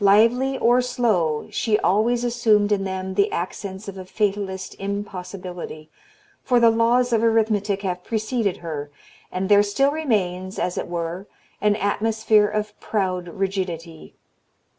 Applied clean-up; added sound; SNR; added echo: none; none; none; none.